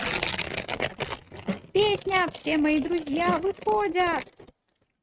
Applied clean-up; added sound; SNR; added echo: neural mask model RNNoise.